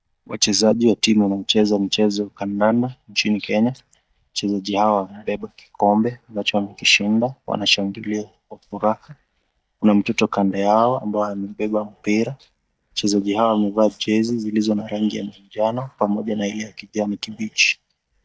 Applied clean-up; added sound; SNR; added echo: neural mask model DeepFilterNet 3.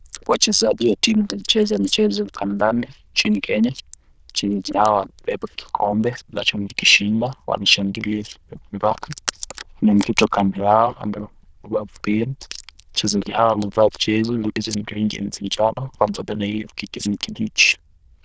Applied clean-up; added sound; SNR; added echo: neural diffusion model UNIVERSE++.